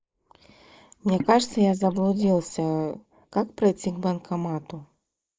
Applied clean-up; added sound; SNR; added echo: neural mask model Resemble Enhance denoiser.